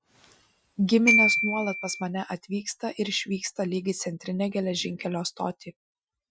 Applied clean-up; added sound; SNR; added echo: classical method Wiener filter.